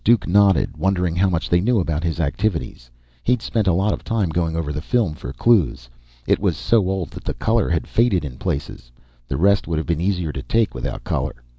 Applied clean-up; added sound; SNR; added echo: none; none; none; none.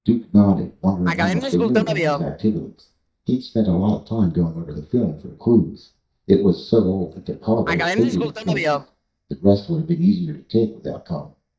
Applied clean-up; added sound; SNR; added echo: neural mask model DeepFilterNet 3.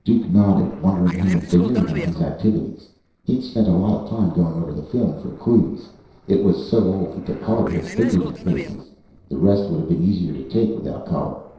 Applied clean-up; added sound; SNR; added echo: neural separator model SepFormer DNS4.